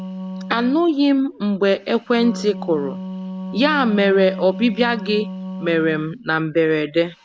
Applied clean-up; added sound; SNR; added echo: none; Wind instrument, woodwind instrument; 12 dB; none.